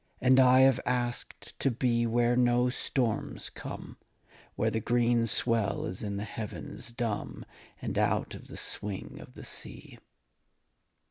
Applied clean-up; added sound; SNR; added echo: none; none; none; none.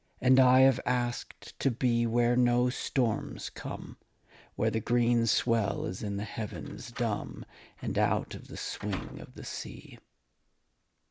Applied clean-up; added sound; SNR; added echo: none; Slam; 19 dB; none.